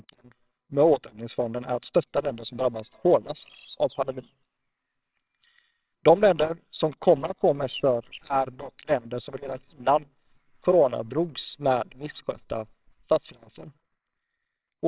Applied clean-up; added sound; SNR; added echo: neural separator model SepFormer WHAMR!.